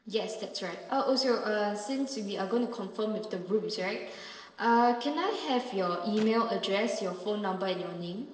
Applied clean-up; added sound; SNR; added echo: neural separator model SepFormer DNS4.